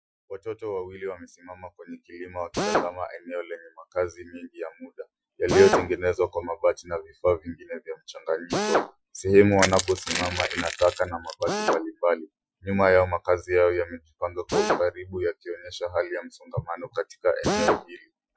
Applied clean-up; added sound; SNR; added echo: classical method Wiener filter.